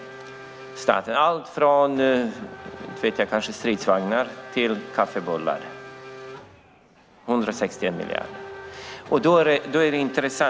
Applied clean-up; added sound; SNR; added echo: none; Race car, auto racing / Accelerating, revving, vroom; 16 dB; none.